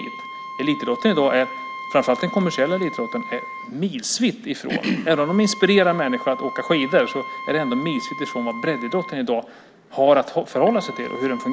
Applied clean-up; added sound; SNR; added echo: none; Wind instrument, woodwind instrument; 12 dB; none.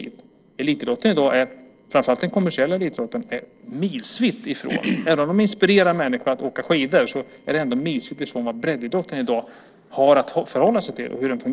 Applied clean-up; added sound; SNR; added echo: neural separator model SepFormer DNS4.